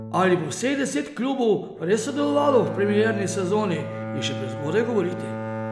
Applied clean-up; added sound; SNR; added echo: none; Bowed string instrument; 9 dB; none.